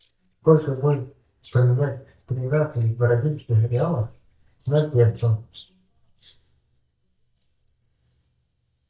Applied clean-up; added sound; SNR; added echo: neural mask model DeepFilterNet 3.